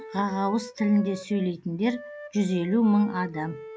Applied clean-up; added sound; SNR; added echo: none; Wind instrument, woodwind instrument; 16 dB; none.